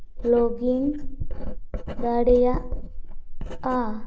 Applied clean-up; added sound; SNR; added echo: neural mask model Resemble Enhance denoiser.